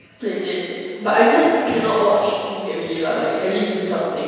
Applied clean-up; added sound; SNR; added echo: none; none; none; reverberation time 1.9 s.